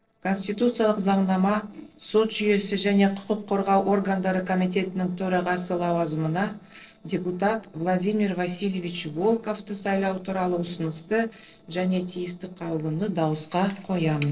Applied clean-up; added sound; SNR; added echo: neural separator model SepFormer DNS4.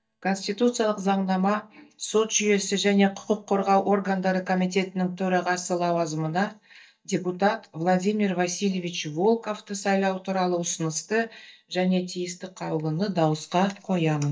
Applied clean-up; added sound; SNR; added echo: neural mask model DeepFilterNet 3.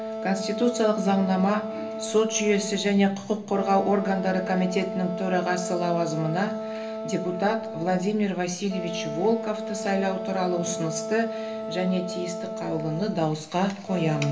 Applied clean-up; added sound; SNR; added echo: none; Wind instrument, woodwind instrument; 7 dB; reverberation time 0.3 s.